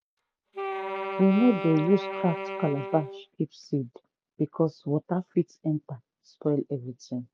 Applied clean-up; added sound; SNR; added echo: none; Wind instrument, woodwind instrument; 7 dB; none.